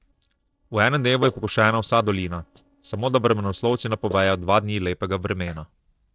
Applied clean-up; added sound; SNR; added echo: neural separator model SepFormer DNS4.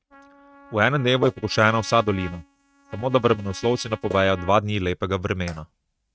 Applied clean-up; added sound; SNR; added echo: neural mask model RNNoise.